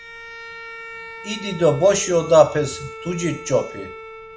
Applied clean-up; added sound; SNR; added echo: none; Bowed string instrument; 15 dB; none.